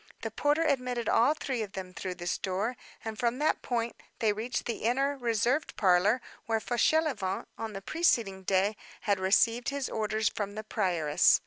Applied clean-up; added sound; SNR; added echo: none; none; none; none.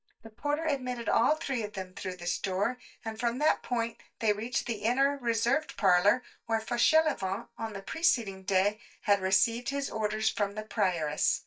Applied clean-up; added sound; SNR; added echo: neural mask model DeepFilterNet 3.